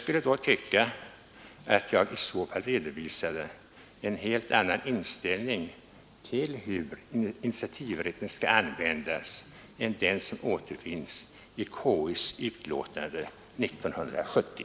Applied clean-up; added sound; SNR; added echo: none; none; none; none.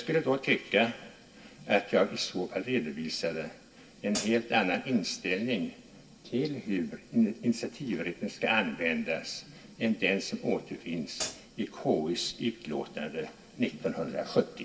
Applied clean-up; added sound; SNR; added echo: none; Hi-hat; 7 dB; reverberation time 0.2 s.